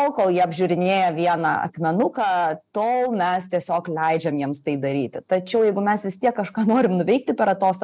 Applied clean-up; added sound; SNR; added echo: none; none; none; none.